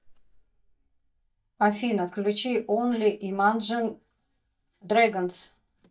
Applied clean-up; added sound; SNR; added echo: neural mask model DeepFilterNet 3.